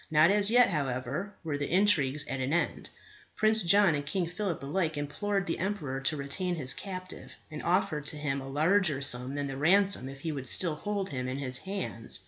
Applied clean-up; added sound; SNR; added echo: none; none; none; none.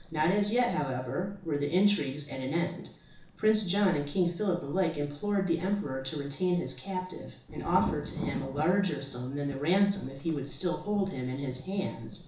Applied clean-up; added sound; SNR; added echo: none; Thunder; 15 dB; reverberation time 0.7 s.